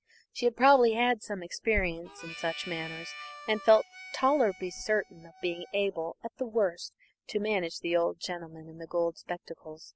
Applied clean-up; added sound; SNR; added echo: none; Harmonica; 16 dB; none.